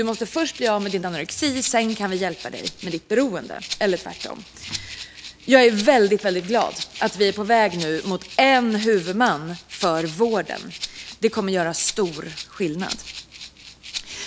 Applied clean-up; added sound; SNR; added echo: none; Rattle (instrument); 15 dB; none.